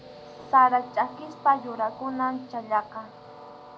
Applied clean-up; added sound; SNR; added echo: none; Train; 18 dB; none.